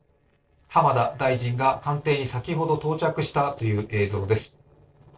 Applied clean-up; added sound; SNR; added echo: neural separator model SepFormer DNS4.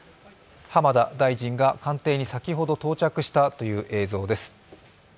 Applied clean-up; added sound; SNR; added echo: none; none; none; none.